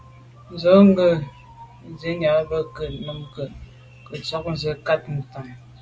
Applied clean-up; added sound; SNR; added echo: none; none; none; none.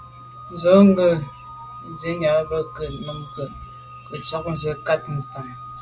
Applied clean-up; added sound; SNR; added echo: none; Organ; 17 dB; none.